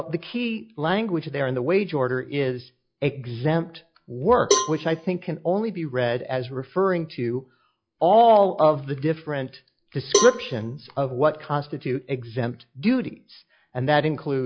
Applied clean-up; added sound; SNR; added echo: classical method log-MMSE.